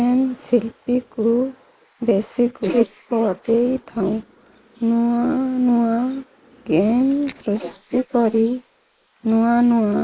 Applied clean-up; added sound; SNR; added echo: neural mask model Resemble Enhance denoiser.